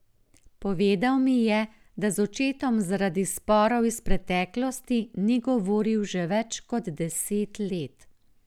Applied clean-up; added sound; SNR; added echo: none; none; none; none.